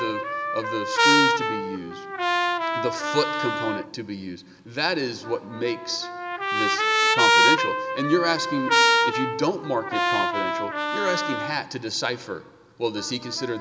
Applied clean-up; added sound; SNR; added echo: none; Trumpet; -4 dB; none.